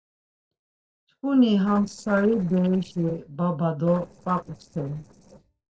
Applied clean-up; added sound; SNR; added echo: neural separator model SepFormer DNS4.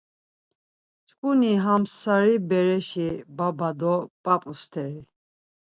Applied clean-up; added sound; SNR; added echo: none; none; none; none.